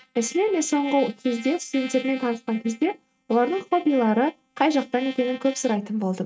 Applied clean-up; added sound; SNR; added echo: neural mask model RNNoise.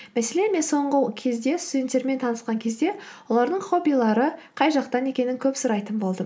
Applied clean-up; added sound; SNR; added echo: none; none; none; none.